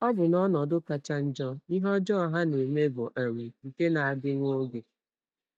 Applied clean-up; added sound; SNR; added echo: neural mask model DeepFilterNet 3.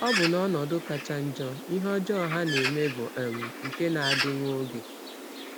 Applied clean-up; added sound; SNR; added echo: none; Bird; 5 dB; none.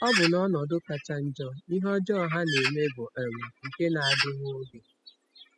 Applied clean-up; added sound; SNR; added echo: classical method spectral subtraction.